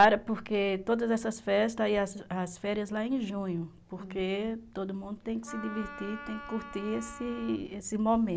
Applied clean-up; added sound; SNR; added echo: none; Wind instrument, woodwind instrument; 14 dB; none.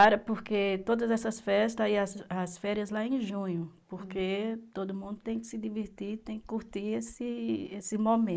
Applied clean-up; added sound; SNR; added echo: neural mask model Resemble Enhance denoiser.